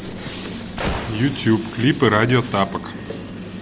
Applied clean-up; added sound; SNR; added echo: none; Gunshot, gunfire; 11 dB; none.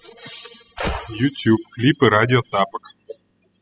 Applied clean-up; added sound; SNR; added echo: classical method spectral subtraction.